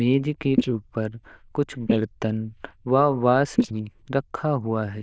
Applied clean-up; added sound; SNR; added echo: neural diffusion model UNIVERSE++.